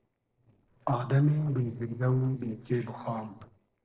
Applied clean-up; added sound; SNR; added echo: neural separator model SepFormer DNS4.